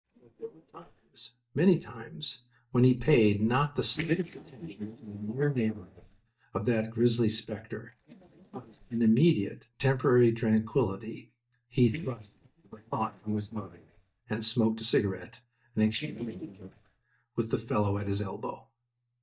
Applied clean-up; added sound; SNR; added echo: neural mask model DeepFilterNet 3.